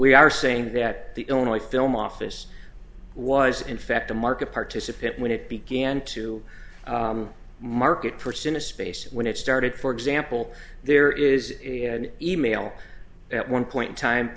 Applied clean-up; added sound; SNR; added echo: none; none; none; none.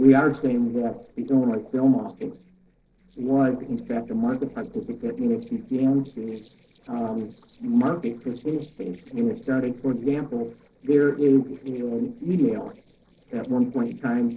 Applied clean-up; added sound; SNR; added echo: neural separator model SepFormer DNS4.